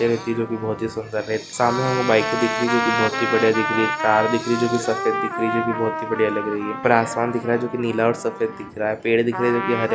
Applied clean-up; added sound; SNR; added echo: none; Trumpet; 5 dB; none.